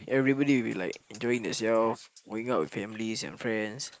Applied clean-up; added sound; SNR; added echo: neural mask model Resemble Enhance denoiser.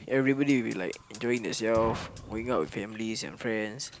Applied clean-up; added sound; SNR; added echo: none; Fire; 16 dB; none.